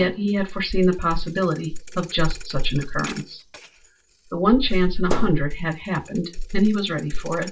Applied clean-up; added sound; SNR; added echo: none; Thump, thud; 17 dB; reverberation time 0.2 s.